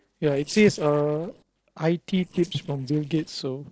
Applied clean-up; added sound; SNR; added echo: neural separator model SepFormer DNS4.